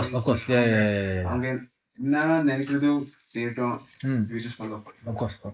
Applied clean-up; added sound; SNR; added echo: neural mask model Resemble Enhance denoiser.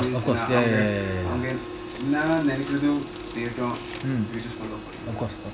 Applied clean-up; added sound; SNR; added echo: none; Printer + Wind instrument, woodwind instrument; 11 dB; none.